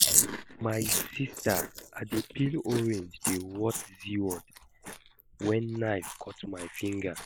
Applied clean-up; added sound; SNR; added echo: neural mask model Resemble Enhance denoiser.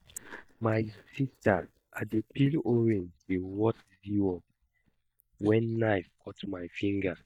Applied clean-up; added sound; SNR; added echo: neural mask model DeepFilterNet 3.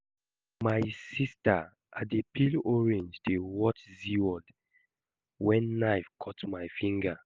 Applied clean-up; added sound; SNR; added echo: none; none; none; none.